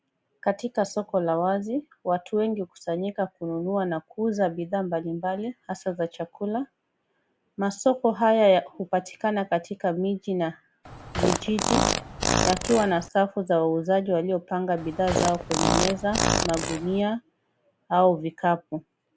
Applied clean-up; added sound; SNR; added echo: none; Fart; 0 dB; none.